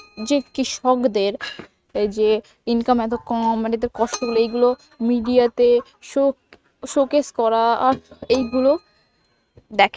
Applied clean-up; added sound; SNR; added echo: neural mask model RNNoise.